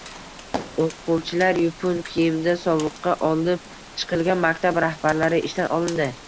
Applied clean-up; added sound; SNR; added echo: none; Fireworks + Rain; 16 dB; none.